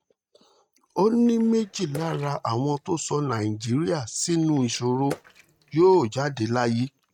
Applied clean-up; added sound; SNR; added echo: neural mask model RNNoise.